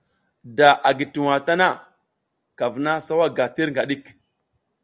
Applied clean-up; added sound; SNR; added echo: none; none; none; none.